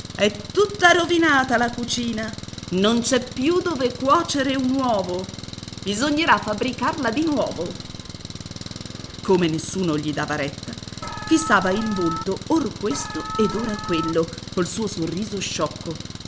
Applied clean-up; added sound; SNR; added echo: none; Engine + Alarm; 11 dB; none.